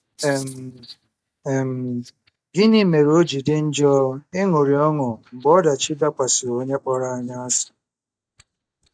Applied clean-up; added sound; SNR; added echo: neural mask model DeepFilterNet 3.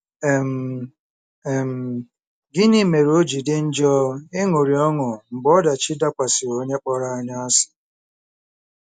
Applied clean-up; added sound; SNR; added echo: none; none; none; none.